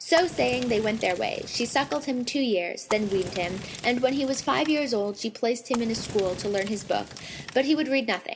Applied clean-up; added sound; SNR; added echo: none; Fire; 14 dB; none.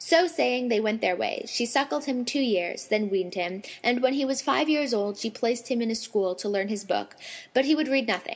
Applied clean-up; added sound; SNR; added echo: none; none; none; none.